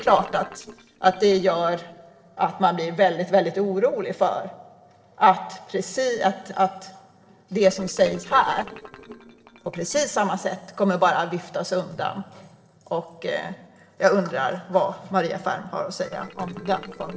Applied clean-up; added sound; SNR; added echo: neural separator model SepFormer DNS4.